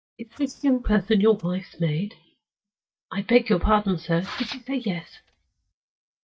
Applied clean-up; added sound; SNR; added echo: neural mask model DeepFilterNet 3.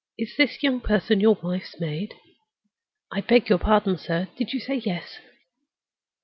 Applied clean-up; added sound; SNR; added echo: none; none; none; none.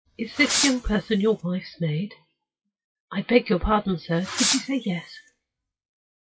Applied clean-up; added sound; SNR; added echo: classical method WPE with log-MMSE.